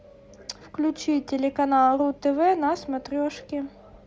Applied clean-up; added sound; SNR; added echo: none; none; none; none.